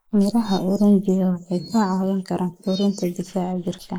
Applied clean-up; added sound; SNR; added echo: neural mask model Resemble Enhance denoiser.